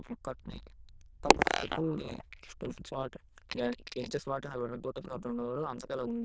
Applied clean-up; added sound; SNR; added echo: neural diffusion model UNIVERSE++.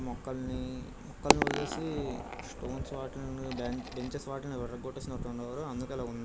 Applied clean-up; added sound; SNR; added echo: none; Coin (dropping); -2 dB; none.